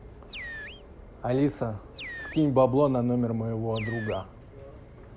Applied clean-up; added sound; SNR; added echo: none; Animal; 16 dB; none.